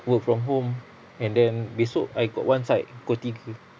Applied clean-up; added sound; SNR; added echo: none; none; none; none.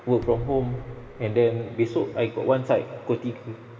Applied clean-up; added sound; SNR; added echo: none; Bass drum; 16 dB; reverberation time 2.5 s.